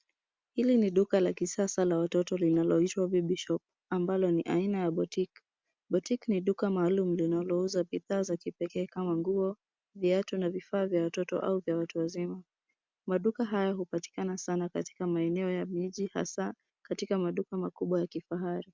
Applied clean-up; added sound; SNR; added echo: none; none; none; none.